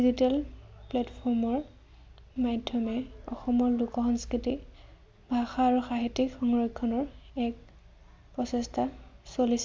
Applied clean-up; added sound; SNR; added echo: none; none; none; none.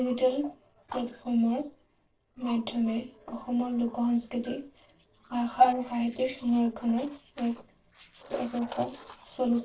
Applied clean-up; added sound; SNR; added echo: neural separator model SepFormer DNS4.